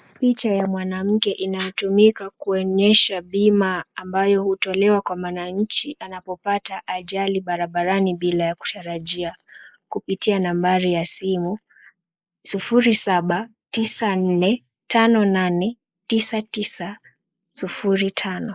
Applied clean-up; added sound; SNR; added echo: neural mask model Resemble Enhance denoiser.